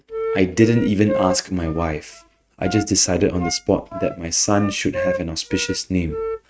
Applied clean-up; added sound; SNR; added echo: neural mask model RNNoise.